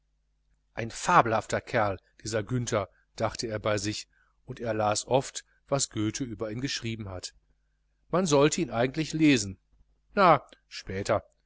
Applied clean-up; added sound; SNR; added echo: none; none; none; none.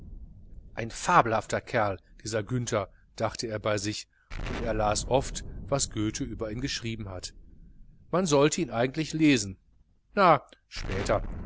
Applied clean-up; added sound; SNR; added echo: none; Explosion; 12 dB; none.